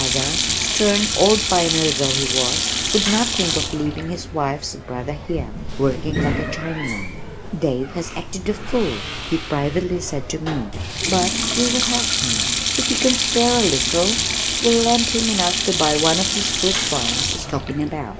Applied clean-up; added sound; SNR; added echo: none; Sink (filling or washing); 0 dB; none.